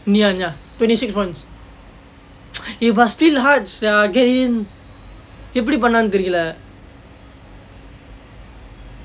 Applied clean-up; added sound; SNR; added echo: none; none; none; none.